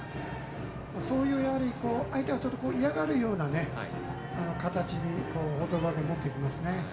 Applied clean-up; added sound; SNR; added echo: none; none; none; reverberation time 1.8 s.